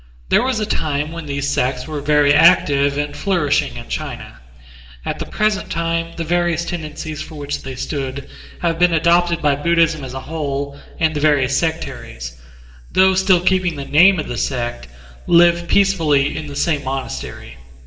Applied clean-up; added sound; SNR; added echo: none; none; none; reverberation time 2.9 s.